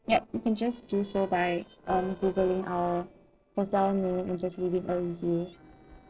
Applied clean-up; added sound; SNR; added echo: neural separator model SepFormer DNS4.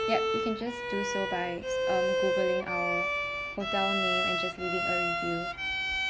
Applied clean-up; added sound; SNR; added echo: none; Bowed string instrument; -4 dB; none.